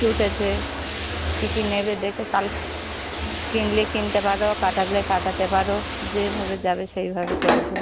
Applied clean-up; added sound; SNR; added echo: none; Bathtub (filling or washing); 2 dB; none.